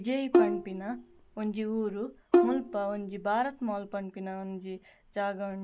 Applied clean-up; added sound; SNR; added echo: none; Bowed string instrument; -3 dB; none.